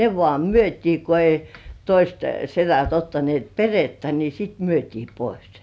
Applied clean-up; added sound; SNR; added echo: none; none; none; none.